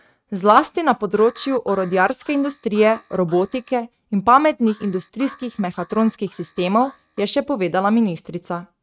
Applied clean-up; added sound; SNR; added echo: neural mask model RNNoise.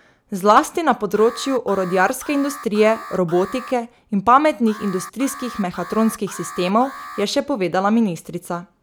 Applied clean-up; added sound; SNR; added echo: none; Alarm; 17 dB; none.